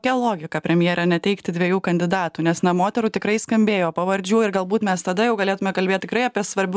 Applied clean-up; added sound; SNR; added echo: none; none; none; none.